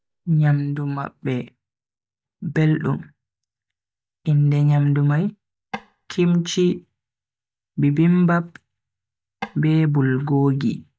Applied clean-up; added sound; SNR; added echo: neural mask model DeepFilterNet 3.